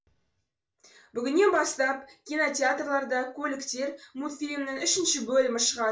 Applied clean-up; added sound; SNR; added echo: none; none; none; reverberation time 0.2 s.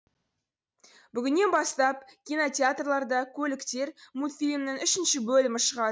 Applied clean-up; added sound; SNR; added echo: none; none; none; none.